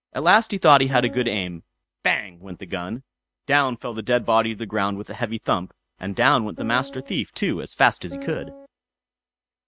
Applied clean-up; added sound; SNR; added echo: neural mask model RNNoise.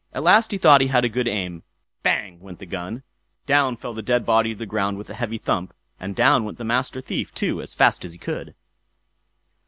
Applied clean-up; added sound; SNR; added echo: none; none; none; none.